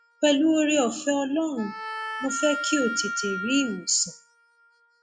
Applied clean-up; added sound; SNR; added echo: classical method log-MMSE.